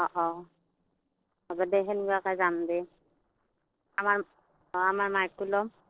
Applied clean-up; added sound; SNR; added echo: neural separator model SepFormer DNS4.